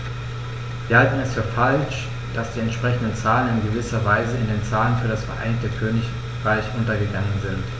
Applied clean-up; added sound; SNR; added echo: none; none; none; none.